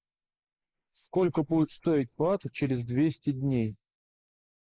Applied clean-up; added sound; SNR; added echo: neural mask model Resemble Enhance denoiser.